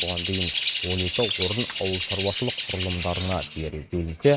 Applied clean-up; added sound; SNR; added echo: neural mask model RNNoise.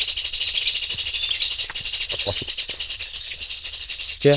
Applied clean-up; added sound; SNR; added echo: neural diffusion model UNIVERSE++.